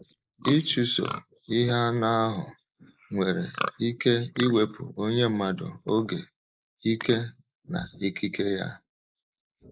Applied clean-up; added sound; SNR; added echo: neural mask model Resemble Enhance denoiser.